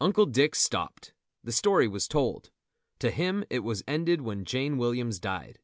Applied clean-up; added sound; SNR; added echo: none; none; none; none.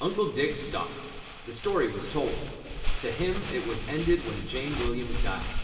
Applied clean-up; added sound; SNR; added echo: none; Crumpling, crinkling; 2 dB; reverberation time 2.4 s.